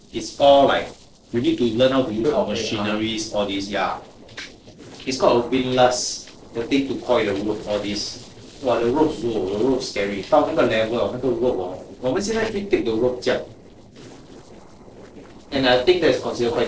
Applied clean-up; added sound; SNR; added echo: neural separator model SepFormer DNS4.